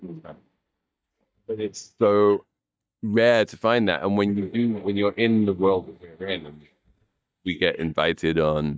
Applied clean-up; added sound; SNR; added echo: neural mask model DeepFilterNet 3.